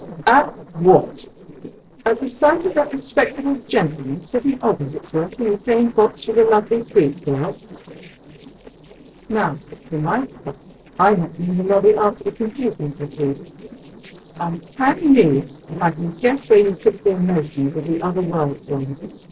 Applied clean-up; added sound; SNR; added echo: neural separator model SepFormer DNS4.